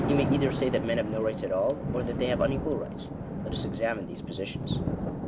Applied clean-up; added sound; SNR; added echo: none; Thunder; 1 dB; none.